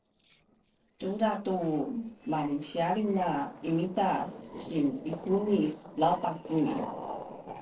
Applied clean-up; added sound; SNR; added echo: neural separator model SepFormer DNS4.